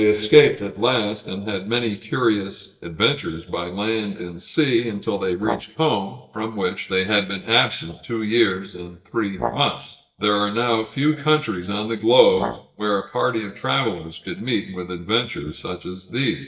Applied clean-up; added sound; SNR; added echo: neural mask model DeepFilterNet 3.